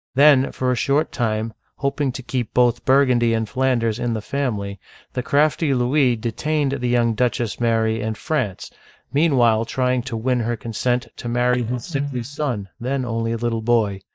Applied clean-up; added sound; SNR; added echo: neural mask model DeepFilterNet 3.